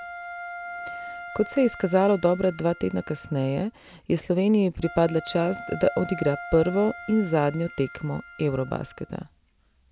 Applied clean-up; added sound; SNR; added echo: none; Wind instrument, woodwind instrument; 15 dB; none.